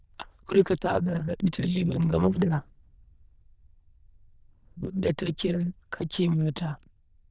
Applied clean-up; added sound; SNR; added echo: neural diffusion model UNIVERSE++.